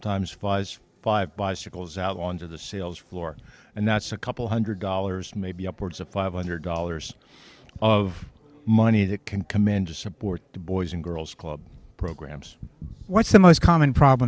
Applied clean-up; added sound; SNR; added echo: none; none; none; none.